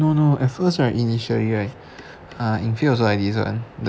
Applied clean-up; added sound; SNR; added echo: none; none; none; none.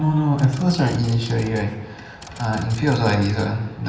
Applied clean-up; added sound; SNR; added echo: none; Typewriter; 19 dB; reverberation time 1.1 s.